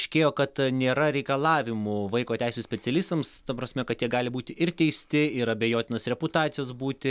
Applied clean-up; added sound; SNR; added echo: none; none; none; none.